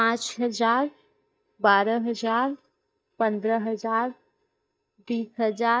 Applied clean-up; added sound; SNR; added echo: neural mask model DeepFilterNet 3.